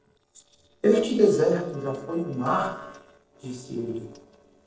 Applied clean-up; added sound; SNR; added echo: neural separator model SepFormer DNS4.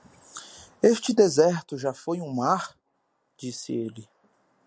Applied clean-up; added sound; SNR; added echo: none; none; none; none.